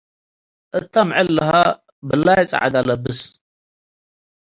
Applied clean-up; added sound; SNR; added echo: none; none; none; none.